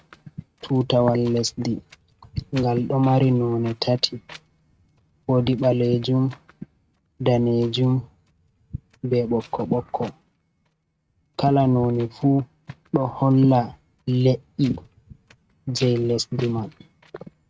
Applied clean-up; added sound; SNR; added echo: neural mask model RNNoise.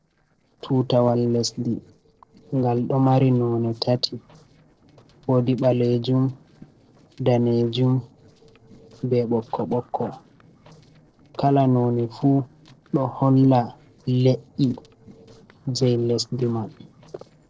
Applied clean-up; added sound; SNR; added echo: neural separator model SepFormer DNS4.